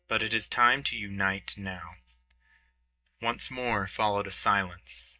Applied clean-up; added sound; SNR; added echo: neural mask model DeepFilterNet 3.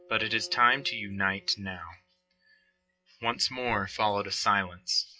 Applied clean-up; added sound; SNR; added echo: classical method WPE with log-MMSE.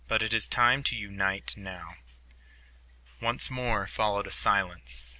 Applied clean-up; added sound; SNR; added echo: none; none; none; none.